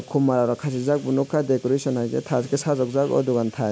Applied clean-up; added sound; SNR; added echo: none; none; none; none.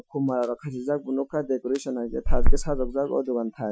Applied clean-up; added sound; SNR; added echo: classical method Wiener filter.